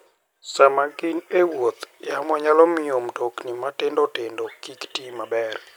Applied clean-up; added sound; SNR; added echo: none; none; none; none.